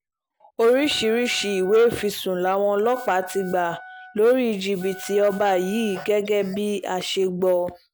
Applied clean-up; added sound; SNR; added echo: none; Wind instrument, woodwind instrument; 19 dB; none.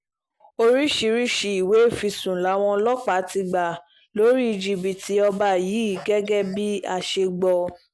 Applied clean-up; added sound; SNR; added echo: none; none; none; none.